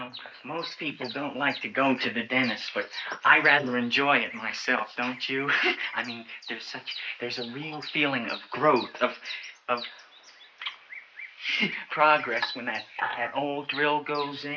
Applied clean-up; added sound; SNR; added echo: neural mask model Resemble Enhance denoiser.